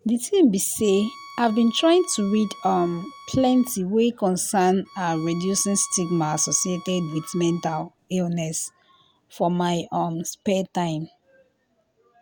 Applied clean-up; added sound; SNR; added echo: none; Bowed string instrument; 20 dB; none.